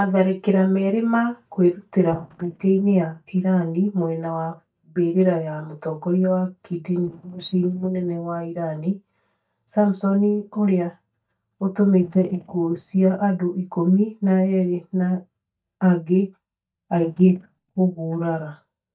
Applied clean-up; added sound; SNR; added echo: neural mask model DeepFilterNet 3.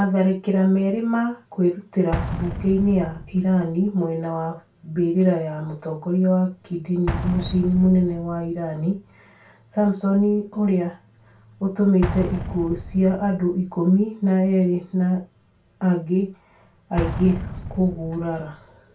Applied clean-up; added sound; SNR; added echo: none; Explosion; 12 dB; reverberation time 0.2 s.